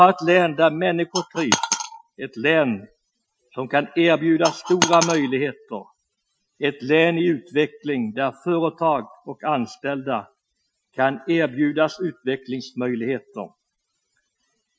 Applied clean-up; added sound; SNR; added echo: classical method Wiener filter.